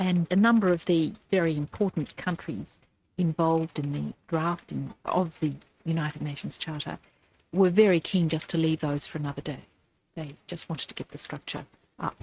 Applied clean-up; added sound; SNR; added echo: neural mask model RNNoise.